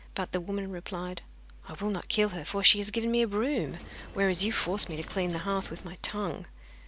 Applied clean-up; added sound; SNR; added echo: none; Coin (dropping); 15 dB; none.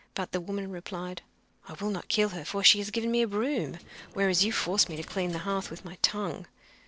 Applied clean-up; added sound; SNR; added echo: neural separator model SepFormer DNS4.